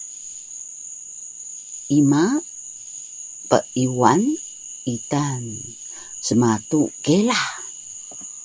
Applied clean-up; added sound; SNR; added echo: none; Frog; 12 dB; none.